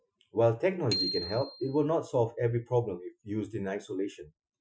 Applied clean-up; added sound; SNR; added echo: classical method Wiener filter.